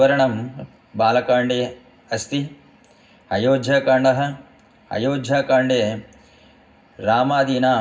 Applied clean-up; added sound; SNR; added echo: none; none; none; reverberation time 0.4 s.